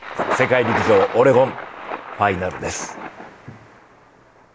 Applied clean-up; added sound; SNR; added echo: none; Thunder; 7 dB; none.